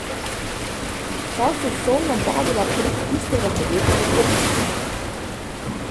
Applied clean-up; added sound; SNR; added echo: none; Waves, surf; -3 dB; none.